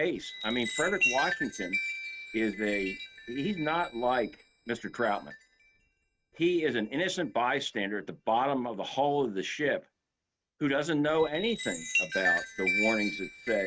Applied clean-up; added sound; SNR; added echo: neural mask model RNNoise.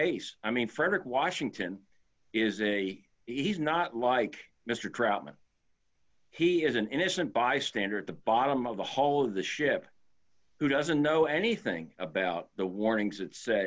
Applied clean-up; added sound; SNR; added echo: none; none; none; none.